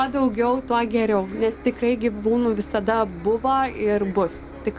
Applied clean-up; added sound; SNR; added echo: none; Bus; 16 dB; none.